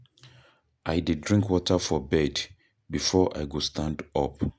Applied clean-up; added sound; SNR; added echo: none; none; none; none.